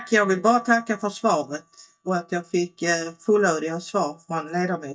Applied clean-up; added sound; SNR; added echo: neural mask model DeepFilterNet 3.